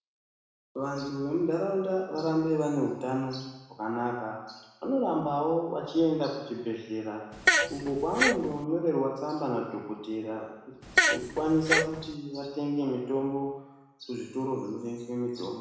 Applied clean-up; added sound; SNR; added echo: none; Fart; -3 dB; reverberation time 1.0 s.